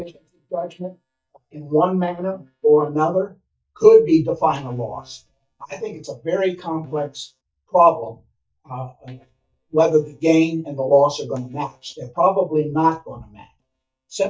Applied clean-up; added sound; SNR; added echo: neural mask model DeepFilterNet 3.